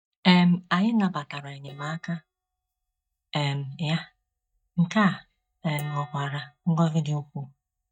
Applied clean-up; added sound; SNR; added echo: neural mask model DeepFilterNet 3.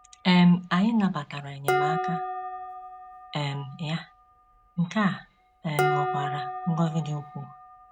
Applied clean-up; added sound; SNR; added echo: none; Dishes, pots, and pans; 5 dB; none.